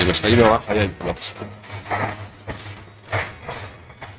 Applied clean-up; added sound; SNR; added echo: neural mask model RNNoise.